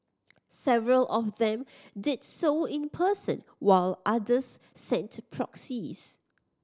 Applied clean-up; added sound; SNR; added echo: none; none; none; none.